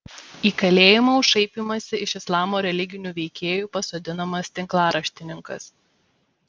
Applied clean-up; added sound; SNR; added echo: none; none; none; none.